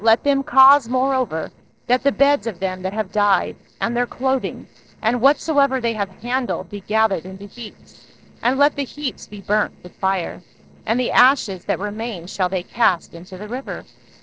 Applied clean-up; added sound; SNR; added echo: neural separator model SepFormer DNS4.